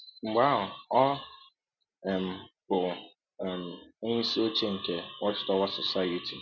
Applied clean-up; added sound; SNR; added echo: none; none; none; none.